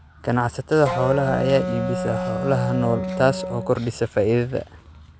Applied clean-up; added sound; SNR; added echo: none; Wind instrument, woodwind instrument; 5 dB; none.